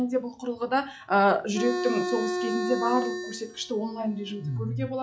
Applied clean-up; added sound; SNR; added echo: classical method log-MMSE.